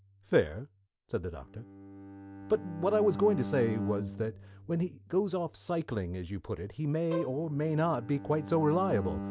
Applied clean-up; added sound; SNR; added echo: none; Bowed string instrument + Bowed string instrument; 11 dB; none.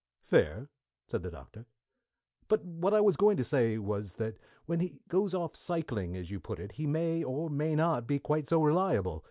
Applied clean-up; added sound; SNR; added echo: none; none; none; none.